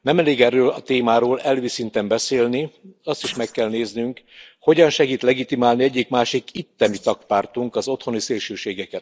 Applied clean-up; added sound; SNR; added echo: neural mask model Resemble Enhance denoiser.